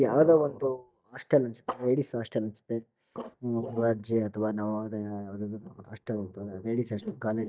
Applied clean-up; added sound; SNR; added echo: neural mask model DeepFilterNet 3.